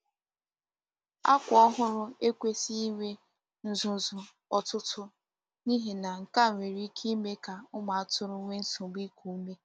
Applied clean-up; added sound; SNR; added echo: none; none; none; none.